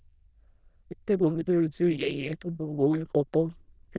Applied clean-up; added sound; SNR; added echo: neural diffusion model UNIVERSE++.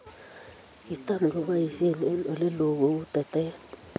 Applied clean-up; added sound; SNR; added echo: none; none; none; none.